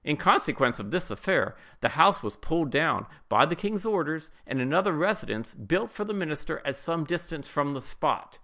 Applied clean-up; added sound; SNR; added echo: none; none; none; none.